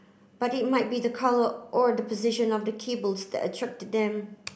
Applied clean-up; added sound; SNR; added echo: none; none; none; none.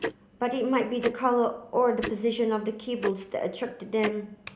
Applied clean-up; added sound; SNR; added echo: none; Tick-tock; 11 dB; none.